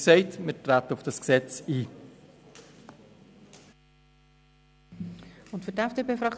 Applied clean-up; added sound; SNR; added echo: none; none; none; none.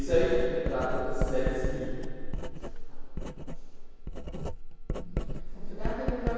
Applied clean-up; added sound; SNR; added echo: none; Writing; -3 dB; reverberation time 2.2 s.